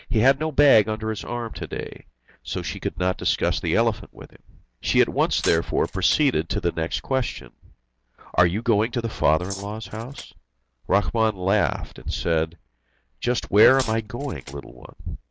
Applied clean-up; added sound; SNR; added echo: neural mask model Resemble Enhance denoiser.